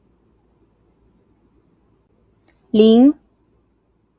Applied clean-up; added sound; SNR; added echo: none; none; none; none.